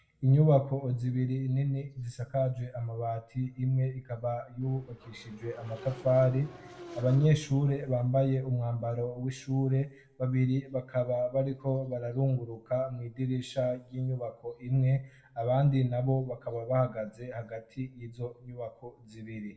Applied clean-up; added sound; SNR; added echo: none; Motorcycle / Engine; 18 dB; reverberation time 0.6 s.